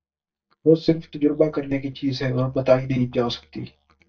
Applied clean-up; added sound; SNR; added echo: neural mask model DeepFilterNet 3.